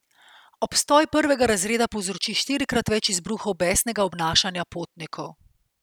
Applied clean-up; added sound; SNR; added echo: none; none; none; none.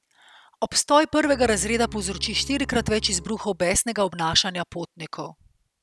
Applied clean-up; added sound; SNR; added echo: none; Bowed string instrument; 16 dB; none.